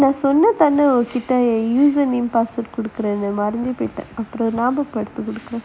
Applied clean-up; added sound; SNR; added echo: none; none; none; none.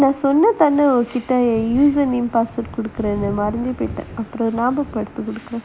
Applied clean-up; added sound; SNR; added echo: none; Thunder; 17 dB; none.